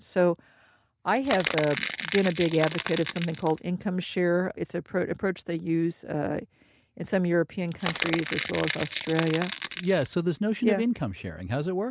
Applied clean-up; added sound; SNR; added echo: none; Crackle / Crushing; 6 dB; none.